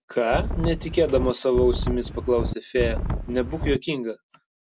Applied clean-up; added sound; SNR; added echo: none; Wind; 3 dB; none.